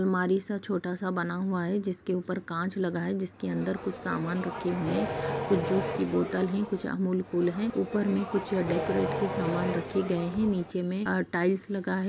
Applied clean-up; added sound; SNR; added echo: none; Accelerating, revving, vroom; 6 dB; none.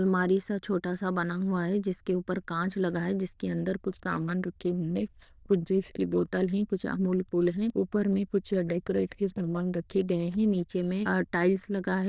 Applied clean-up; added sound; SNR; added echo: neural diffusion model UNIVERSE++.